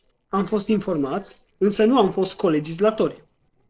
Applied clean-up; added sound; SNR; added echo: neural separator model SepFormer DNS4.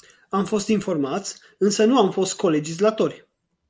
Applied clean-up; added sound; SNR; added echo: none; none; none; none.